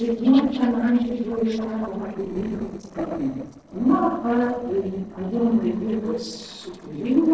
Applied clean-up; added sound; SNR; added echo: neural separator model SepFormer DNS4.